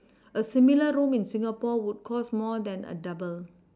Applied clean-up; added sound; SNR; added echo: none; none; none; none.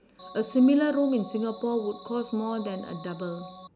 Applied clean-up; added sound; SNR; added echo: none; Organ; 18 dB; none.